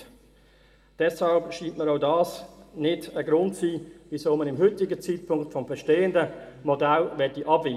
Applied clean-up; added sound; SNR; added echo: none; none; none; reverberation time 1.7 s.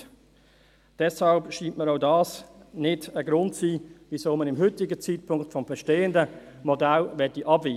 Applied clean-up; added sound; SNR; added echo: none; none; none; none.